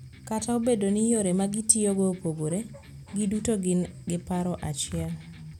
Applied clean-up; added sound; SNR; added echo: none; Electric guitar; 19 dB; none.